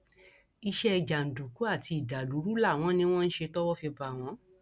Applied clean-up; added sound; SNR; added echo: none; none; none; none.